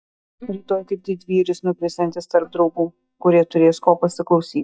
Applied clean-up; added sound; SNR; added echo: neural mask model DeepFilterNet 3.